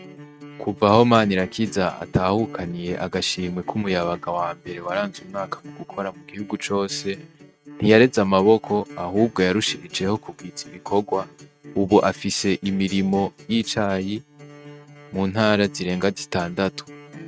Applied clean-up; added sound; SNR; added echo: neural mask model RNNoise.